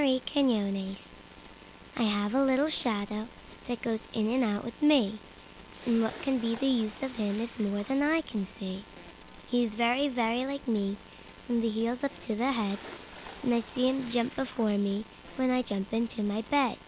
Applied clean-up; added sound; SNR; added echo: none; Splash, splatter; 17 dB; none.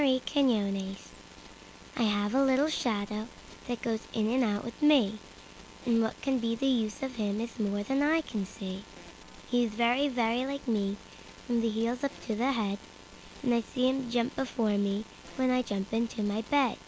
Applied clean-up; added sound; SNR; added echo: none; none; none; none.